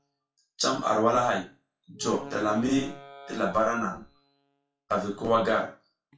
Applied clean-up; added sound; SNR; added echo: classical method WPE with log-MMSE.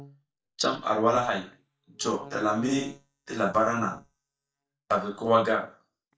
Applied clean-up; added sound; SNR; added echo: neural mask model DeepFilterNet 3.